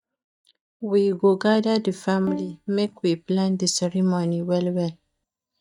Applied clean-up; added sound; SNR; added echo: neural mask model DeepFilterNet 3.